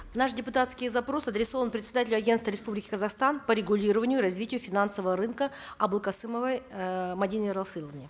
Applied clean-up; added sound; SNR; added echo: none; none; none; none.